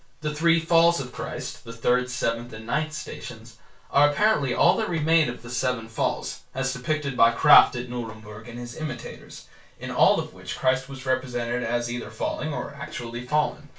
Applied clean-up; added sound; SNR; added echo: none; none; none; reverberation time 0.2 s.